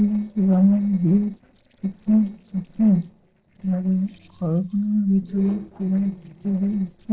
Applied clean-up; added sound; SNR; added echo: neural separator model SepFormer DNS4.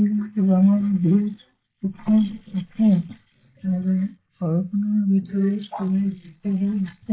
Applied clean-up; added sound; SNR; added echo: neural mask model Resemble Enhance denoiser.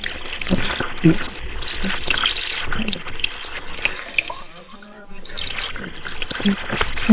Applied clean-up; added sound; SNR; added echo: neural separator model SepFormer WHAM!.